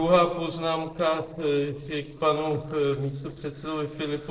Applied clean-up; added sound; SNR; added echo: neural separator model SepFormer DNS4.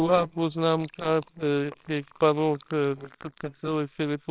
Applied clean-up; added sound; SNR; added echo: neural separator model SepFormer WHAMR!.